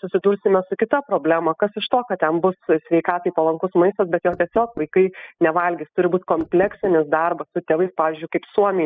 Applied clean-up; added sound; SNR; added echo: classical method spectral subtraction.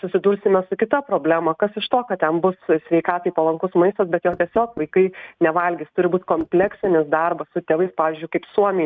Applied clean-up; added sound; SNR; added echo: neural mask model RNNoise.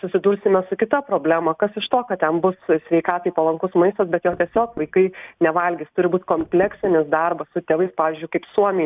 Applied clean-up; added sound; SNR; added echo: none; Knock; 16 dB; none.